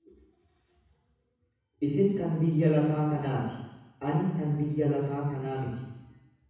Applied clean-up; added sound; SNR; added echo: none; none; none; reverberation time 1.1 s.